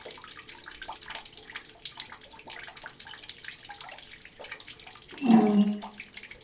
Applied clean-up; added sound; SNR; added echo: none; Rain; 14 dB; reverberation time 0.7 s.